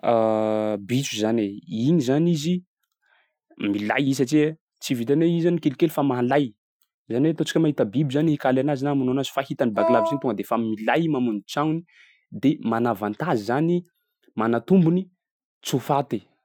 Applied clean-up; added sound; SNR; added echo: classical method Wiener filter.